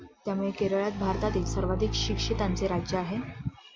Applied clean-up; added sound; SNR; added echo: none; Bowed string instrument; 4 dB; none.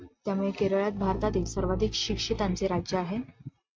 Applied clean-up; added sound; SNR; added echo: neural mask model RNNoise.